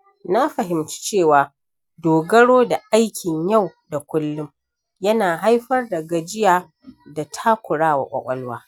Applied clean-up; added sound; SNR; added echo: none; none; none; none.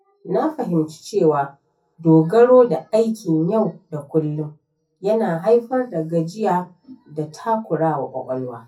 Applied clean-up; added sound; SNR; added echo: none; none; none; reverberation time 0.3 s.